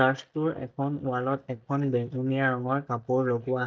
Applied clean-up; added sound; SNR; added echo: neural mask model DeepFilterNet 3.